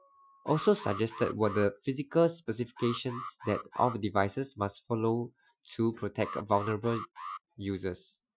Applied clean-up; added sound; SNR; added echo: classical method Wiener filter.